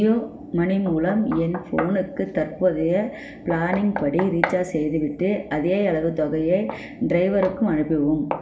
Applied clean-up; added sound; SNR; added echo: none; Knock; 13 dB; reverberation time 0.6 s.